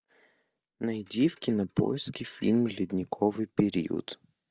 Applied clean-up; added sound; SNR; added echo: neural mask model DeepFilterNet 3.